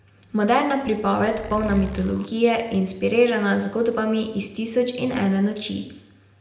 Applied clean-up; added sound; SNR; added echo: none; Zipper (clothing); 12 dB; reverberation time 0.7 s.